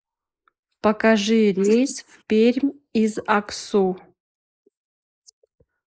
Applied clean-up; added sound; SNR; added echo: neural mask model Resemble Enhance denoiser.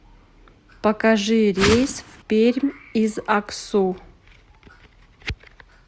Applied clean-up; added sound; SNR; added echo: none; Whoosh, swoosh, swish; 2 dB; none.